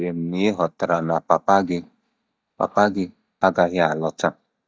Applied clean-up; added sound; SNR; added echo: neural mask model DeepFilterNet 3.